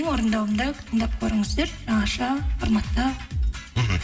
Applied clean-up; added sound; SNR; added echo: none; none; none; reverberation time 1.0 s.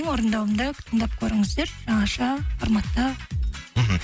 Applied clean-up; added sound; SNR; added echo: none; none; none; none.